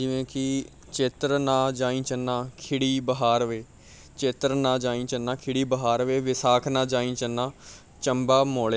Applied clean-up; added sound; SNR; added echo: none; none; none; none.